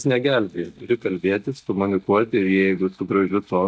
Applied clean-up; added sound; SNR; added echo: neural mask model DeepFilterNet 3.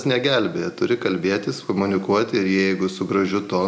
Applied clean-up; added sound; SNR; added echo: none; none; none; none.